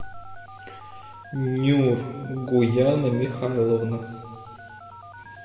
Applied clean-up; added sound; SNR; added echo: none; Telephone; 18 dB; reverberation time 1.4 s.